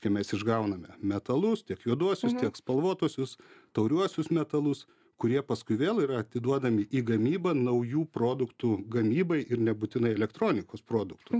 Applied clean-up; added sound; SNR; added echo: none; none; none; none.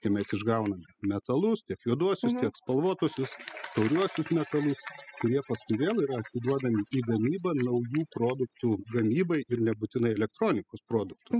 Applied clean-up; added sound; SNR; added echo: classical method spectral subtraction.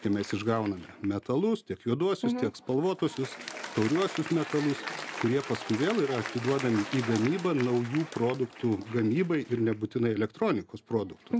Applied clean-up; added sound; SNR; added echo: none; Applause; 13 dB; none.